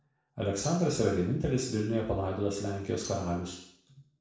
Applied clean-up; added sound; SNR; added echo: neural separator model SepFormer DNS4.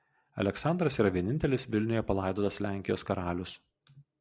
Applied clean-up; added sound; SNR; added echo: none; none; none; none.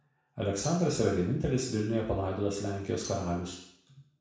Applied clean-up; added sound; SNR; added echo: none; Tambourine; 17 dB; reverberation time 0.7 s.